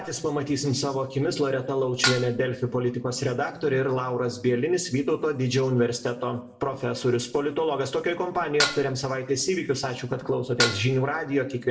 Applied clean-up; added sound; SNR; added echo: none; Dishes, pots, and pans; 3 dB; reverberation time 0.5 s.